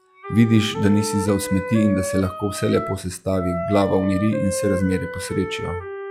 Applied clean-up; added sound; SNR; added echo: classical method log-MMSE.